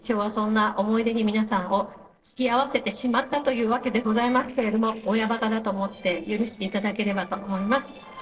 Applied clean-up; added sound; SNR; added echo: neural separator model SepFormer DNS4.